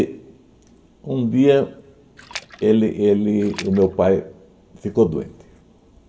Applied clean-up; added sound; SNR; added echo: none; Splash, splatter; 17 dB; reverberation time 0.7 s.